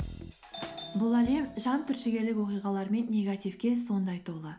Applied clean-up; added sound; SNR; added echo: none; Doorbell; 20 dB; none.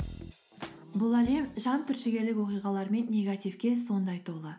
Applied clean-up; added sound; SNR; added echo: none; none; none; none.